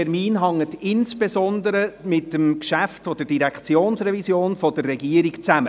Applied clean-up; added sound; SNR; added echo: none; none; none; none.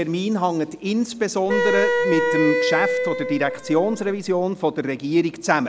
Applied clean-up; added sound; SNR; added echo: none; Wind instrument, woodwind instrument; 0 dB; none.